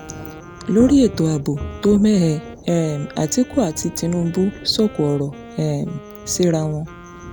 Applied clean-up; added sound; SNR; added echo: none; Wind instrument, woodwind instrument + Thunder / Rain; 14 dB; none.